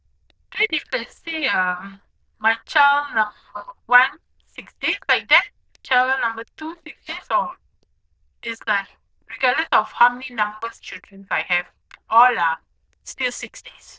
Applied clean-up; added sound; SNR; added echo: neural diffusion model UNIVERSE++.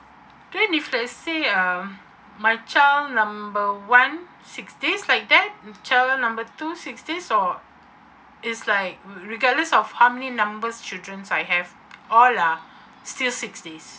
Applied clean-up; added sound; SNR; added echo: none; none; none; none.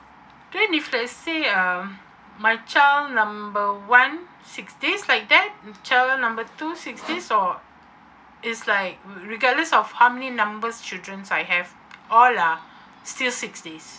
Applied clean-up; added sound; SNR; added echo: none; Sawing; 20 dB; none.